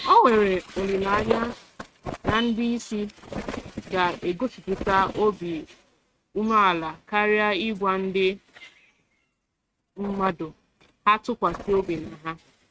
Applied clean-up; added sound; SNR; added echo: neural mask model RNNoise.